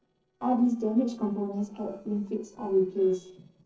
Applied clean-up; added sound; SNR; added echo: neural separator model SepFormer DNS4.